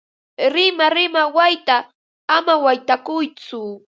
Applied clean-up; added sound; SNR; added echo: none; none; none; none.